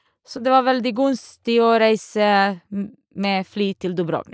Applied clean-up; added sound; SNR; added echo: neural mask model DeepFilterNet 3.